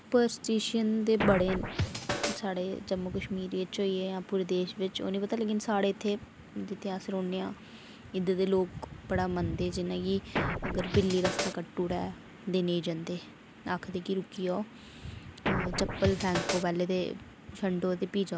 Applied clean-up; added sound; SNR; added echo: none; Scratching (performance technique); 1 dB; none.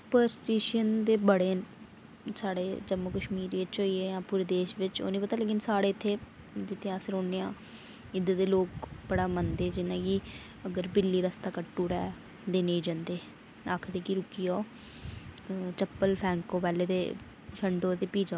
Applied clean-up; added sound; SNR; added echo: none; none; none; none.